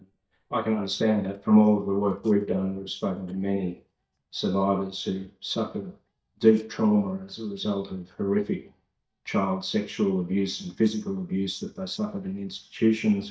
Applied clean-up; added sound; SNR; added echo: neural mask model DeepFilterNet 3.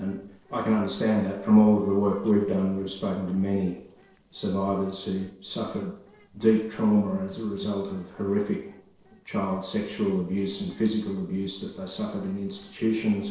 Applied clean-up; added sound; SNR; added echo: neural separator model SepFormer DNS4.